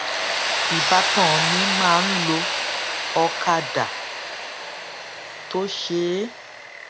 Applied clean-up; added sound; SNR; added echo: none; Tools; -1 dB; none.